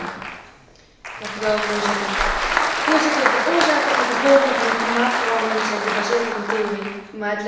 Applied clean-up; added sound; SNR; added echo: none; Applause; -1 dB; reverberation time 0.9 s.